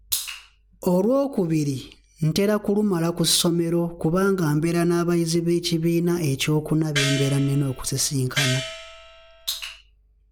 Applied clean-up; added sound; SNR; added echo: none; Gong; 8 dB; none.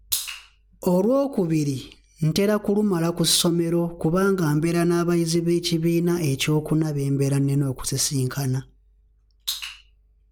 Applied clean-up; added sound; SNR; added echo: none; none; none; none.